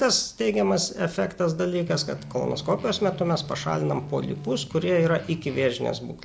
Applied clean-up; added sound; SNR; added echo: none; Guitar; 13 dB; none.